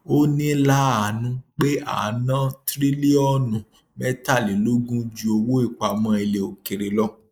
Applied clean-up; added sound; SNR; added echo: neural mask model Resemble Enhance denoiser.